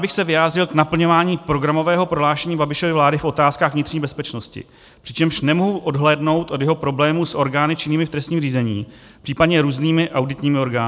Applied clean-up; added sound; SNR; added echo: none; none; none; none.